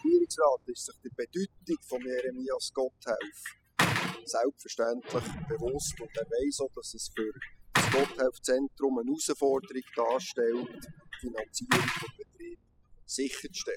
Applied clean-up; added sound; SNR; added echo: classical method spectral subtraction.